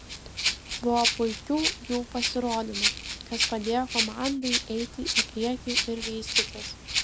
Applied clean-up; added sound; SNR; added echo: none; Rattle (instrument); 0 dB; none.